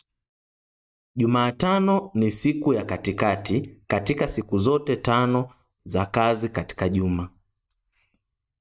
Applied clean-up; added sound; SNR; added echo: neural mask model DeepFilterNet 3.